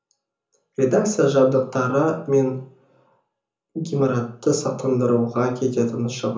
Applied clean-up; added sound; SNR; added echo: none; none; none; reverberation time 0.8 s.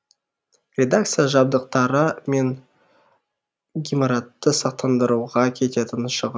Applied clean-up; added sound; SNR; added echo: none; none; none; none.